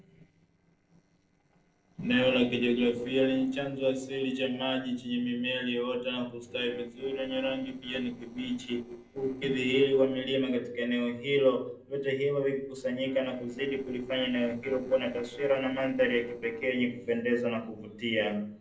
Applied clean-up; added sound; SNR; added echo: neural separator model SepFormer DNS4.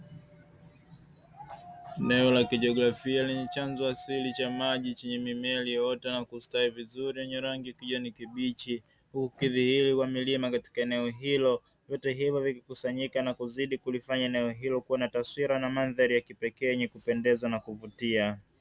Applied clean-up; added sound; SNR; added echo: none; none; none; none.